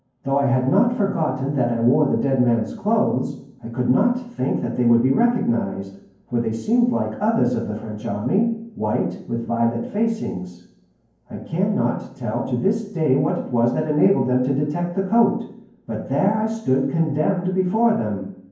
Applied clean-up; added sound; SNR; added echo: none; none; none; reverberation time 0.9 s.